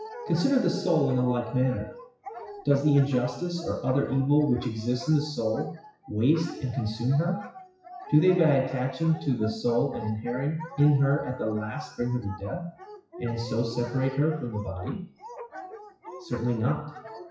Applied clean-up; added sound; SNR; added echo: classical method WPE with log-MMSE.